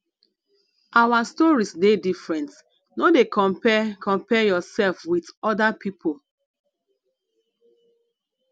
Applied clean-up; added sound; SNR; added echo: none; none; none; none.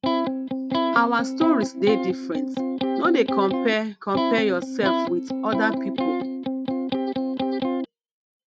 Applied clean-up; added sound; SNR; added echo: neural mask model RNNoise.